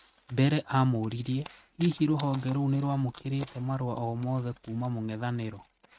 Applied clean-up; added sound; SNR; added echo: neural mask model RNNoise.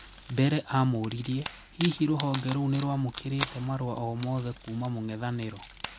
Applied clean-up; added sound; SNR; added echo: none; Wood; 13 dB; none.